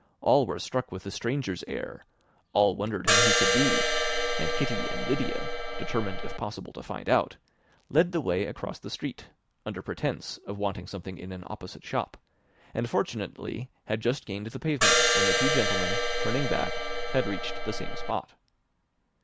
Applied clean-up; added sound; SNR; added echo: none; Crash cymbal; -5 dB; none.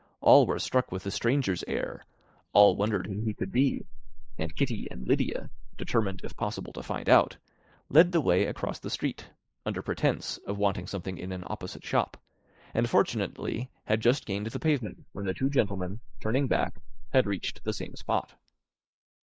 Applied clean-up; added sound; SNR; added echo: neural mask model Resemble Enhance denoiser.